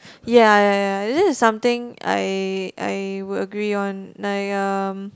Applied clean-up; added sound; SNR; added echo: none; none; none; none.